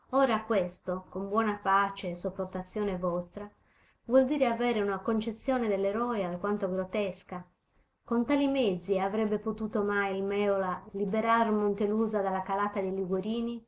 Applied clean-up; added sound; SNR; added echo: none; none; none; none.